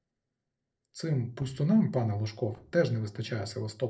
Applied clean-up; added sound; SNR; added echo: neural separator model SepFormer DNS4.